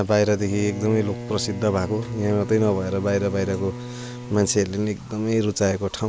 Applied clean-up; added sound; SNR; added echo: none; Bowed string instrument; 12 dB; none.